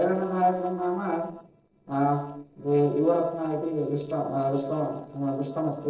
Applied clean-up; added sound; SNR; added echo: neural separator model SepFormer DNS4.